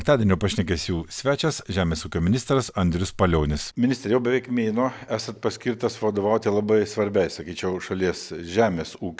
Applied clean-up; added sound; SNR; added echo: none; none; none; none.